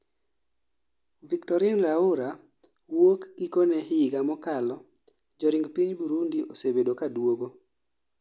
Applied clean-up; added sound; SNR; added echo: none; none; none; none.